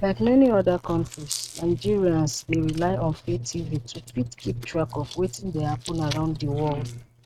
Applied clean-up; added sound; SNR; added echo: neural mask model RNNoise.